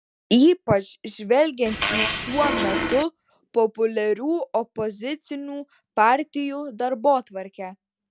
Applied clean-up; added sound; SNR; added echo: none; Fart; 2 dB; none.